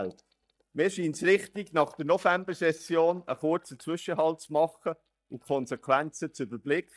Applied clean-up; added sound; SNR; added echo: neural mask model DeepFilterNet 3.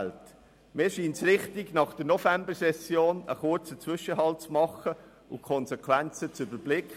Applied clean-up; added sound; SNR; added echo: none; none; none; none.